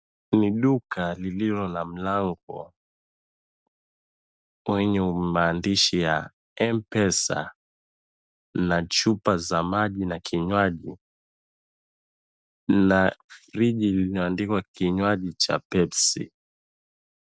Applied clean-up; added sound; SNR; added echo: none; none; none; none.